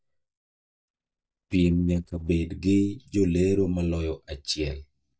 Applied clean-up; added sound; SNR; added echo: neural mask model DeepFilterNet 3.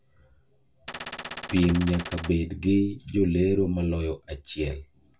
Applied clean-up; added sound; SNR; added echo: none; Gunshot, gunfire; 10 dB; reverberation time 0.1 s.